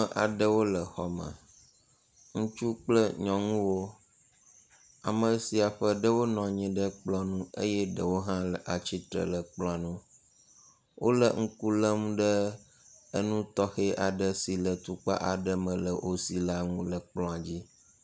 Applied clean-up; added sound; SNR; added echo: none; none; none; none.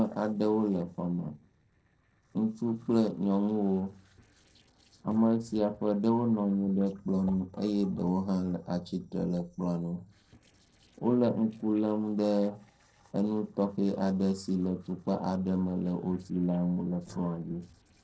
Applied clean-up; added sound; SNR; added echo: neural separator model SepFormer DNS4.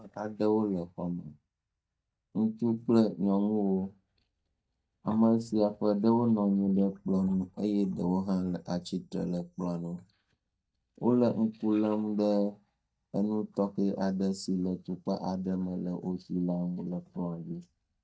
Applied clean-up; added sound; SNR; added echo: neural mask model DeepFilterNet 3.